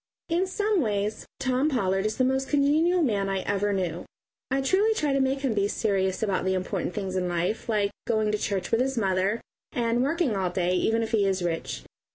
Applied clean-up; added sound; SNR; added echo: none; none; none; none.